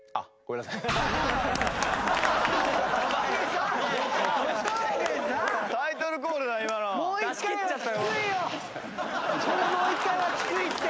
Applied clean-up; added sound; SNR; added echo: none; none; none; none.